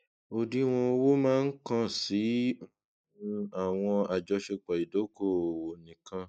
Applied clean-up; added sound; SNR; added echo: neural mask model Resemble Enhance denoiser.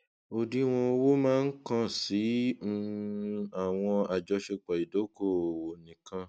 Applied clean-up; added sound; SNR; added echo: none; none; none; none.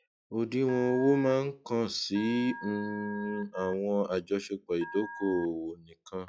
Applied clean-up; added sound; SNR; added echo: classical method log-MMSE.